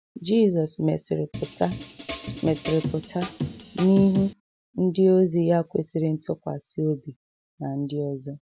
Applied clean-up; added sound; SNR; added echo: none; Drum kit; 8 dB; none.